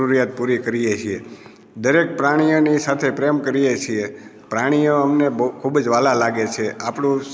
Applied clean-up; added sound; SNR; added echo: none; none; none; none.